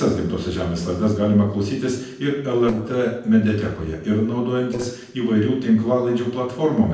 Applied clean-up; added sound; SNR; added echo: neural separator model SepFormer DNS4.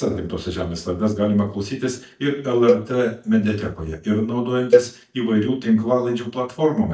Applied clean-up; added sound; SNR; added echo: neural mask model DeepFilterNet 3.